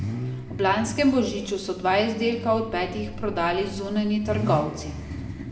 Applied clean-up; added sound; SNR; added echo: none; Idling / Accelerating, revving, vroom / Car; 8 dB; reverberation time 0.8 s.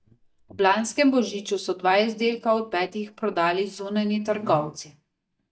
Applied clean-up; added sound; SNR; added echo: neural mask model DeepFilterNet 3.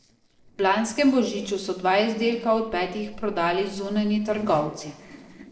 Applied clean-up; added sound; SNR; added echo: neural separator model SepFormer DNS4.